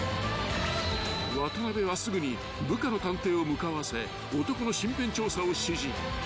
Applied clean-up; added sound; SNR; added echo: none; none; none; none.